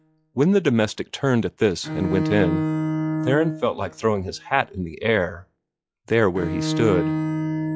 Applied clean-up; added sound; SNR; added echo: classical method log-MMSE.